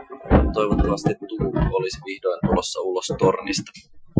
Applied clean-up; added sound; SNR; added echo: classical method Wiener filter.